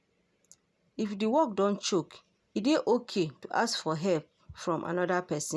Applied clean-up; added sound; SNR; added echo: none; none; none; none.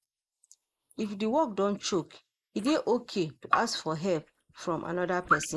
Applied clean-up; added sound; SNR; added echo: neural mask model Resemble Enhance denoiser.